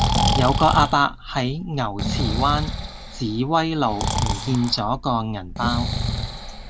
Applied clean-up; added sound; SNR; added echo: none; Breathing; 2 dB; none.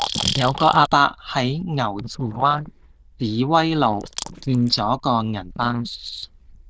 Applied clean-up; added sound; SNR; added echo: neural diffusion model UNIVERSE++.